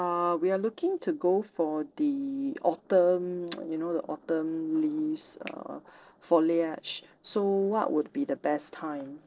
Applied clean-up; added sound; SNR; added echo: neural separator model SepFormer DNS4.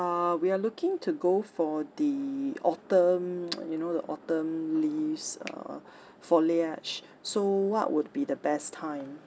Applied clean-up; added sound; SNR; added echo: none; Finger snapping; 17 dB; none.